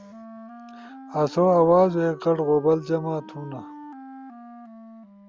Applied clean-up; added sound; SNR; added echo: none; Wind instrument, woodwind instrument; 18 dB; none.